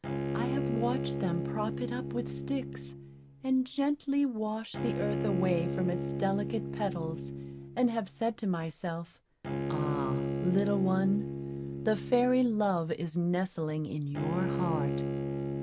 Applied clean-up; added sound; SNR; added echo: none; Bowed string instrument; 3 dB; none.